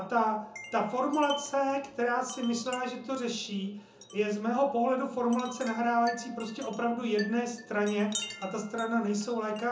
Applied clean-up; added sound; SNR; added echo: none; Wind chime; 16 dB; reverberation time 0.6 s.